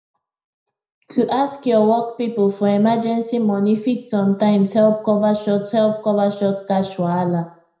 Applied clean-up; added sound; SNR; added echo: none; none; none; reverberation time 0.4 s.